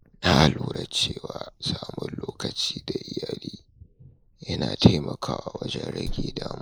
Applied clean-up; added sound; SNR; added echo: neural mask model Resemble Enhance denoiser.